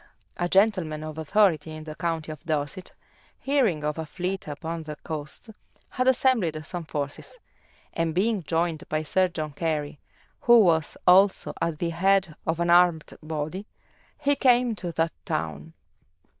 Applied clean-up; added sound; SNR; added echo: neural diffusion model UNIVERSE++.